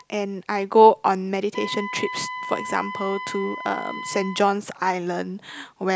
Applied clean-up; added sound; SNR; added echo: none; Wind instrument, woodwind instrument; 12 dB; none.